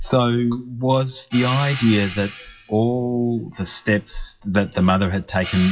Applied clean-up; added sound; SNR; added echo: classical method WPE with log-MMSE.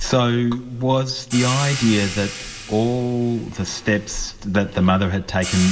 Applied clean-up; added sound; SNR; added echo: none; Hi-hat; 13 dB; reverberation time 2.0 s.